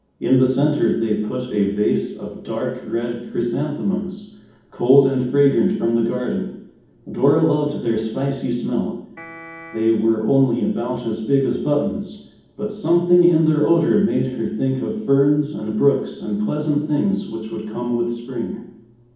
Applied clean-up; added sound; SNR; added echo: none; Piano; 18 dB; reverberation time 1.2 s.